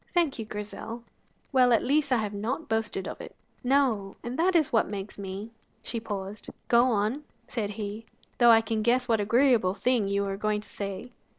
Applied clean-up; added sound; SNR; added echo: neural separator model SepFormer DNS4.